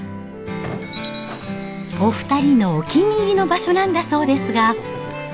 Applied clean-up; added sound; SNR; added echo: none; Accordion; 16 dB; none.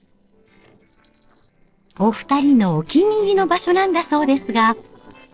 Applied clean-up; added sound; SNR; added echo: neural separator model SepFormer DNS4.